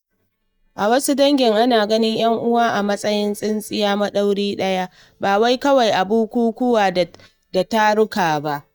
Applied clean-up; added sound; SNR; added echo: neural mask model DeepFilterNet 3.